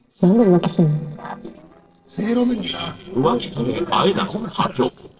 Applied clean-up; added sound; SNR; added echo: neural separator model SepFormer DNS4.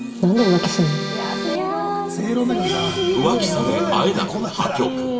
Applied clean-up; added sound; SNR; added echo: none; Accordion; 8 dB; reverberation time 2.4 s.